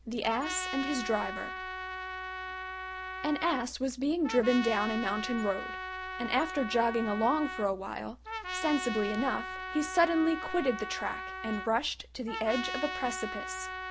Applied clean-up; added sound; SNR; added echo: none; Trumpet; 7 dB; none.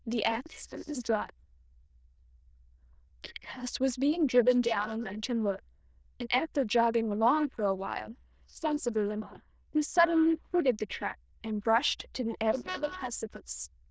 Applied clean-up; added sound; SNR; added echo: neural diffusion model UNIVERSE++.